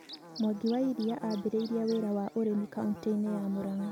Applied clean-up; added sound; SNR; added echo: none; Buzz / Bird; 15 dB; none.